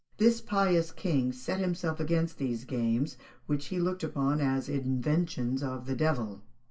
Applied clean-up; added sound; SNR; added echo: none; none; none; reverberation time 0.2 s.